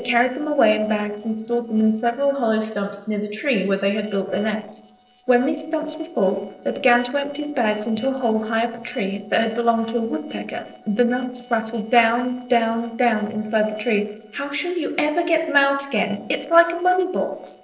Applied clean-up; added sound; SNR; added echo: neural separator model SepFormer DNS4.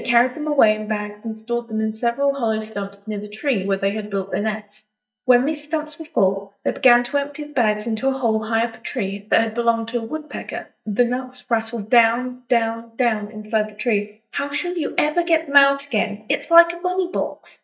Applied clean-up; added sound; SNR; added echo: neural mask model DeepFilterNet 3.